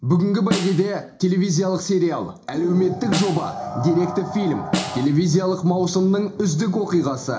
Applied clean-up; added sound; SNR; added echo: none; Snare drum; 10 dB; reverberation time 0.4 s.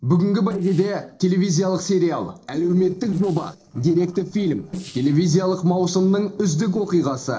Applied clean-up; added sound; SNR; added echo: neural separator model SepFormer DNS4.